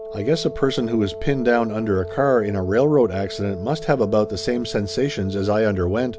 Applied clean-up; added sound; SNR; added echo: none; Wind instrument, woodwind instrument; 13 dB; none.